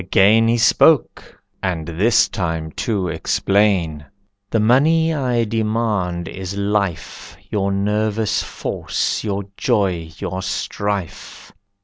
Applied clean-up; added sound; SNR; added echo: none; none; none; none.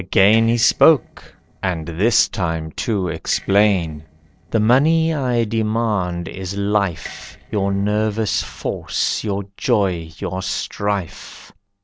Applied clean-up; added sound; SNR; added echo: neural separator model SepFormer DNS4.